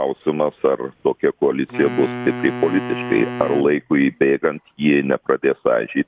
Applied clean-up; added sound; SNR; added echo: none; Wind instrument, woodwind instrument; 10 dB; none.